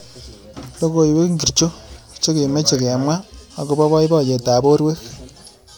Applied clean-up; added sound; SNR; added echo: none; none; none; none.